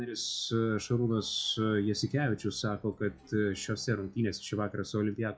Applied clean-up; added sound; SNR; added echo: classical method WPE with log-MMSE.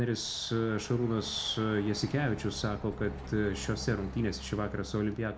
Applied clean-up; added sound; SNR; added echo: none; Truck; 12 dB; reverberation time 0.3 s.